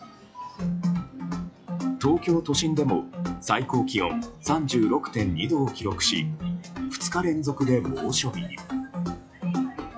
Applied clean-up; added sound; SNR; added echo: classical method log-MMSE.